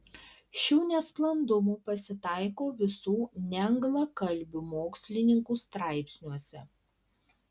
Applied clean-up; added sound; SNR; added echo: none; none; none; none.